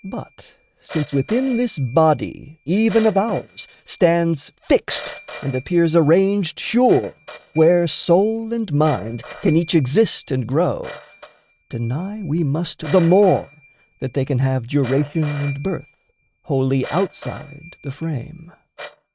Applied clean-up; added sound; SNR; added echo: neural mask model RNNoise.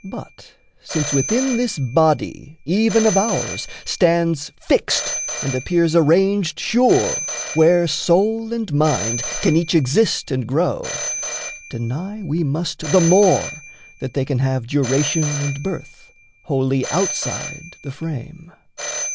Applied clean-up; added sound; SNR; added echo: none; Telephone; 10 dB; none.